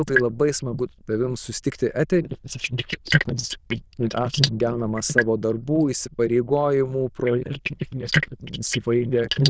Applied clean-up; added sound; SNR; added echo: neural diffusion model UNIVERSE++.